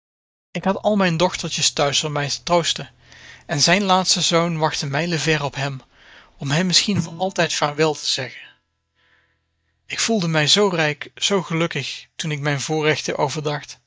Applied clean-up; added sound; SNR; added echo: neural mask model DeepFilterNet 3.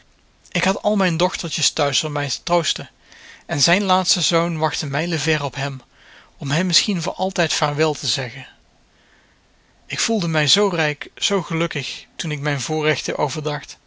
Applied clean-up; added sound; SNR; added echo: none; none; none; none.